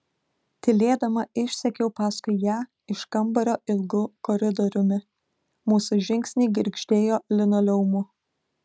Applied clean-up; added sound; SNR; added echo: none; none; none; none.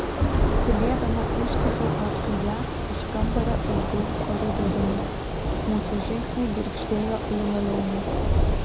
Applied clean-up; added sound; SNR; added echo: none; Thunder / Rain; -4 dB; none.